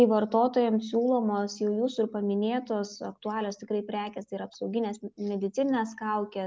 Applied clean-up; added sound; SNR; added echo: none; none; none; none.